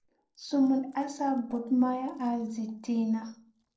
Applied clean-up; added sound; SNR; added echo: neural separator model SepFormer DNS4.